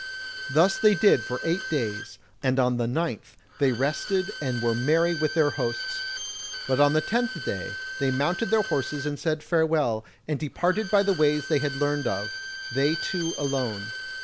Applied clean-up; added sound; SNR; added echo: none; Bowed string instrument; 10 dB; none.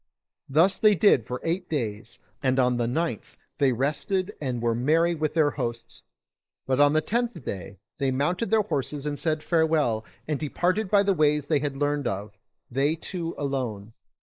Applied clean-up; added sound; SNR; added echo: neural mask model Resemble Enhance denoiser.